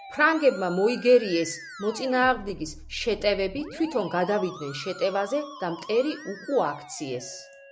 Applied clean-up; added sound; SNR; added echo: none; Musical instrument; 17 dB; none.